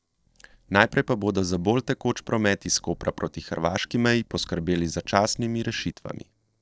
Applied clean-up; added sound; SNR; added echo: neural separator model SepFormer DNS4.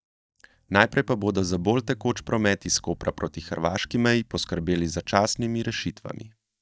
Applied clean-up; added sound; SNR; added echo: neural mask model DeepFilterNet 3.